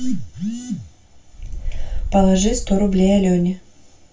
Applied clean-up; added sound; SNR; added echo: none; Wind; 4 dB; reverberation time 0.2 s.